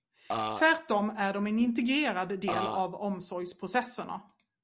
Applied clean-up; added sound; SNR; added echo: none; Burping, eructation; 1 dB; none.